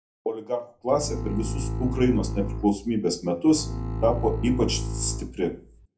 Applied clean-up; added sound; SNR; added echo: none; Bowed string instrument; 5 dB; reverberation time 0.3 s.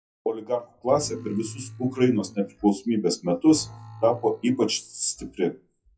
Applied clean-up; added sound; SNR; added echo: classical method WPE with log-MMSE.